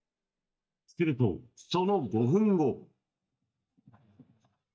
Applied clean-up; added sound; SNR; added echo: neural mask model DeepFilterNet 3.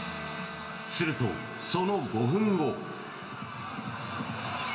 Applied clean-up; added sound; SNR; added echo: none; Bowed string instrument; 16 dB; reverberation time 2.2 s.